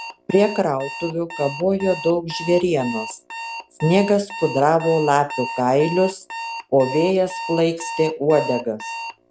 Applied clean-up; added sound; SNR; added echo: none; Alarm; 12 dB; none.